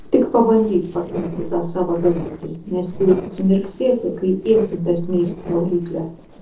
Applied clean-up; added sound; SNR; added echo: neural separator model SepFormer DNS4.